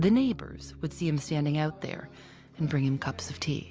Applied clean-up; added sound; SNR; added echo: none; none; none; none.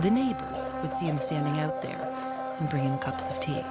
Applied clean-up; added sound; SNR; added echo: none; Domestic sounds, home sounds; 3 dB; none.